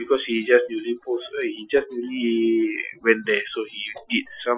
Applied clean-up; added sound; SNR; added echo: classical method Wiener filter.